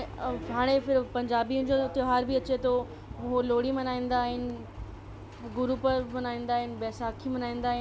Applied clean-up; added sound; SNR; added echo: none; none; none; none.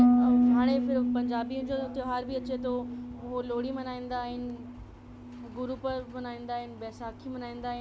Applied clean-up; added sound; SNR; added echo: none; Harp; -5 dB; none.